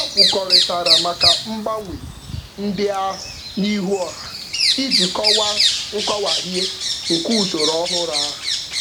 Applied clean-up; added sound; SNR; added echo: none; Bird vocalization, bird call, bird song; -3 dB; none.